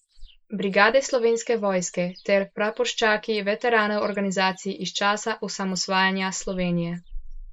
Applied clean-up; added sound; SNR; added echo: neural mask model Resemble Enhance denoiser.